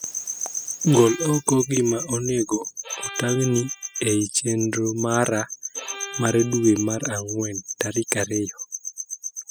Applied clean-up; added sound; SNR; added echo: classical method spectral subtraction.